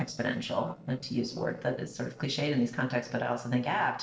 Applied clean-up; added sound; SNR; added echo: neural separator model SepFormer DNS4.